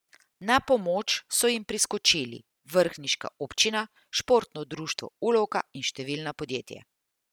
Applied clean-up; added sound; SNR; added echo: none; none; none; none.